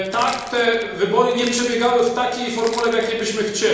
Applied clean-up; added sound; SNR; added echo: none; Crushing; 18 dB; reverberation time 1.0 s.